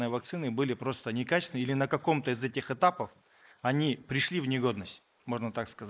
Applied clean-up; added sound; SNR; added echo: neural mask model Resemble Enhance denoiser.